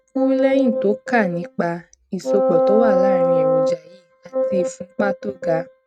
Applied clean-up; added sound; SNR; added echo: neural mask model RNNoise.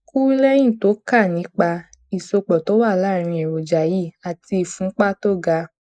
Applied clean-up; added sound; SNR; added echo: neural mask model Resemble Enhance denoiser.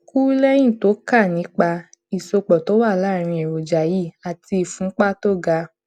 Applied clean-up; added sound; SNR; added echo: none; none; none; none.